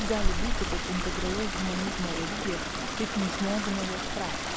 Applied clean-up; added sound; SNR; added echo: none; Stream; -3 dB; none.